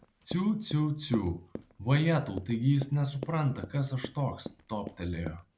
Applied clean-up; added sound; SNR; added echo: none; Run; 15 dB; none.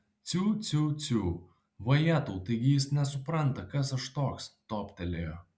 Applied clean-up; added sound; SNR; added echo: none; none; none; none.